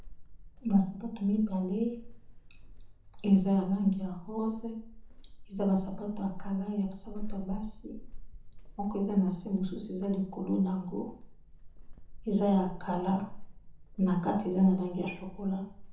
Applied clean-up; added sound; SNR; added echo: none; Squeak / Walk, footsteps; 11 dB; reverberation time 0.6 s.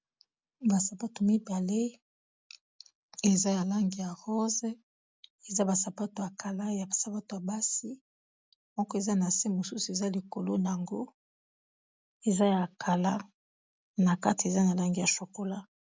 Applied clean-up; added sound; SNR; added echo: none; none; none; none.